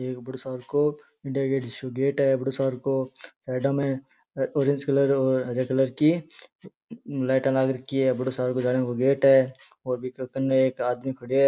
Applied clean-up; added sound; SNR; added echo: none; none; none; none.